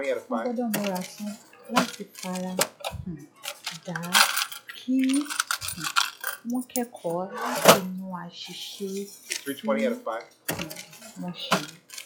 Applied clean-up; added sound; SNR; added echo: classical method log-MMSE.